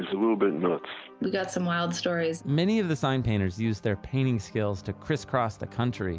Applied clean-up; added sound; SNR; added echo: none; none; none; none.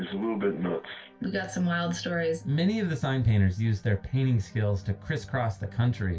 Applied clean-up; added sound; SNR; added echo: none; none; none; reverberation time 0.2 s.